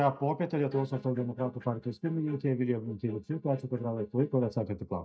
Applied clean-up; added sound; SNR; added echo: neural mask model DeepFilterNet 3.